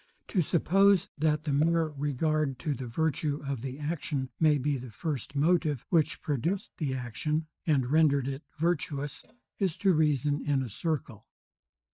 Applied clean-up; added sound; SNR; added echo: neural mask model DeepFilterNet 3.